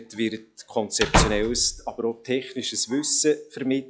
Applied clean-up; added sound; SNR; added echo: classical method log-MMSE.